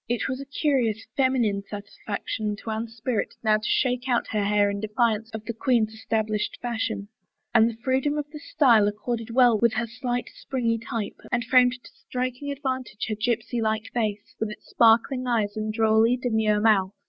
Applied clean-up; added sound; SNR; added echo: none; none; none; none.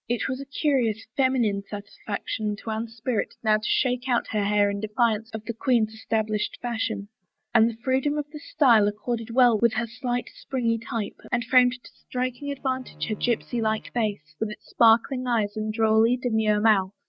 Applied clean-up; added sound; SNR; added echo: neural mask model RNNoise.